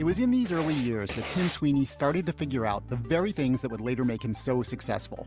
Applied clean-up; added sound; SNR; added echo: none; Writing; 11 dB; none.